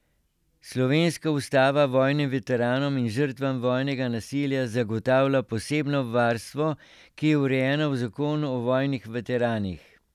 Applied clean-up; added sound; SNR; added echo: none; none; none; none.